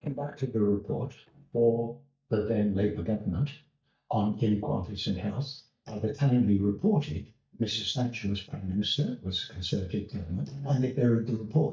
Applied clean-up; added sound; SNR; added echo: neural mask model DeepFilterNet 3.